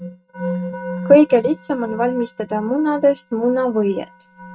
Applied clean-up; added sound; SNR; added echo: neural mask model RNNoise.